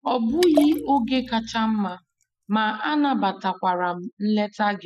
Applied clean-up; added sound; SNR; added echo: classical method Wiener filter.